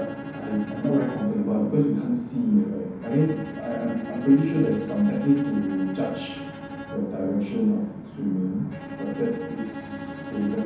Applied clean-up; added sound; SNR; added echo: none; Bowed string instrument; 14 dB; reverberation time 0.9 s.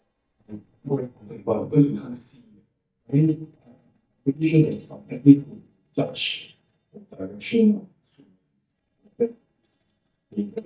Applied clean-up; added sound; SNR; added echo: neural mask model DeepFilterNet 3.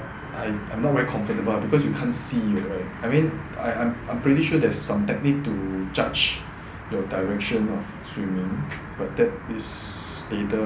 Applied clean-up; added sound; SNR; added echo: none; none; none; none.